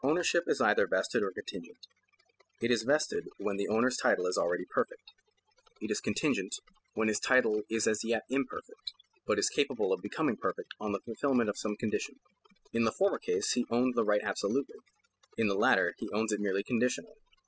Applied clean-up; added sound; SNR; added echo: classical method spectral subtraction.